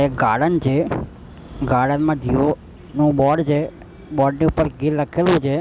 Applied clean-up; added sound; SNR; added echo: none; none; none; none.